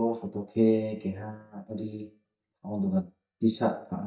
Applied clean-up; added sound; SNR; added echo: neural mask model DeepFilterNet 3.